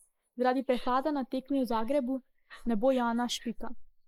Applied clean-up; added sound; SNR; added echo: neural mask model Resemble Enhance denoiser.